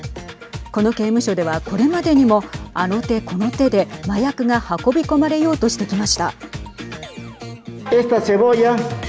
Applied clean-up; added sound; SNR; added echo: none; none; none; none.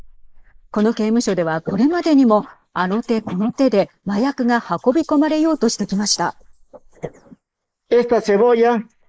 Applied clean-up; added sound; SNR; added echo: neural mask model Resemble Enhance denoiser.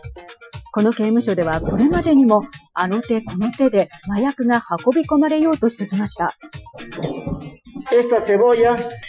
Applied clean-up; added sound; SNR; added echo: classical method Wiener filter.